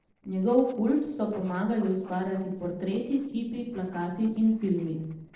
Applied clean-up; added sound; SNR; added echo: neural separator model SepFormer DNS4.